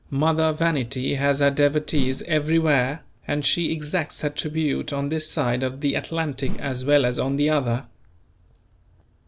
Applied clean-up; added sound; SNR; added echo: none; Whoosh, swoosh, swish; 6 dB; none.